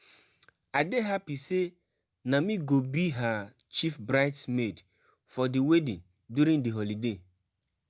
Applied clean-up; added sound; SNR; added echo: none; none; none; none.